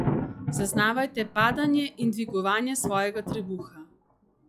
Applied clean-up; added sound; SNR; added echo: classical method log-MMSE.